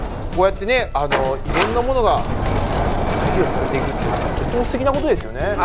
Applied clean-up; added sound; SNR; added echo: none; Sliding door; 1 dB; none.